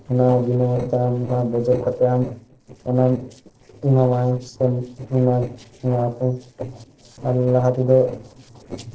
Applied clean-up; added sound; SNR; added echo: neural separator model SepFormer DNS4.